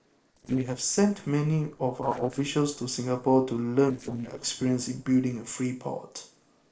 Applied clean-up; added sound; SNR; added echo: neural separator model SepFormer DNS4.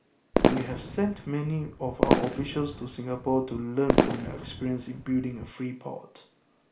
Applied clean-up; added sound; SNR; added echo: none; Fireworks; -2 dB; reverberation time 0.4 s.